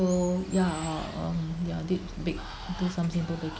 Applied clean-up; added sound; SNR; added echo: none; Water; 14 dB; none.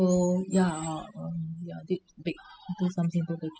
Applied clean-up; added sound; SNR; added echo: classical method spectral subtraction.